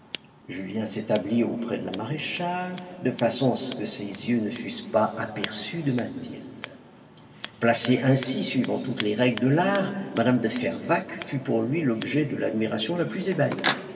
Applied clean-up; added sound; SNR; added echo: none; Scissors; 14 dB; reverberation time 2.6 s.